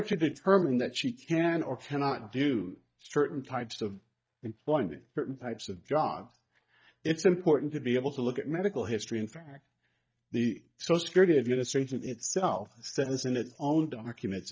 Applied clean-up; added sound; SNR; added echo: neural mask model DeepFilterNet 3.